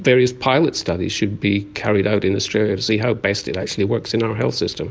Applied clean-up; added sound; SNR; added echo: none; none; none; none.